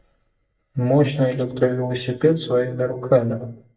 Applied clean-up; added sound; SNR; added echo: neural mask model DeepFilterNet 3.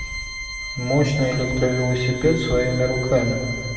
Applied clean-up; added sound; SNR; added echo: none; Organ; 10 dB; reverberation time 2.2 s.